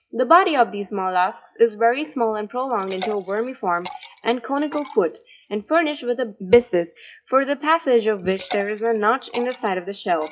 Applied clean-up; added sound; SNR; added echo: classical method WPE with log-MMSE.